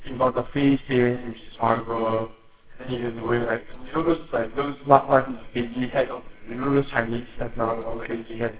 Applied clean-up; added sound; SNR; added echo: neural separator model SepFormer WHAMR!.